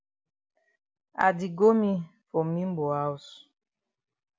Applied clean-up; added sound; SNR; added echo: none; none; none; none.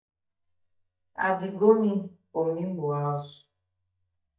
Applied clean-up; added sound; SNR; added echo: neural mask model DeepFilterNet 3.